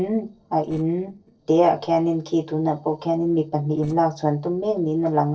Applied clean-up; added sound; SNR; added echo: neural separator model SepFormer DNS4.